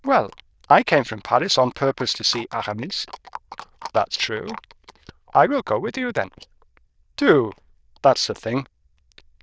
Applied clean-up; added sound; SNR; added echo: neural diffusion model UNIVERSE++.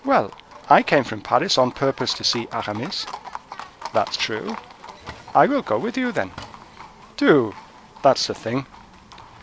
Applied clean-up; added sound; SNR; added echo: none; Livestock, farm animals, working animals; 17 dB; none.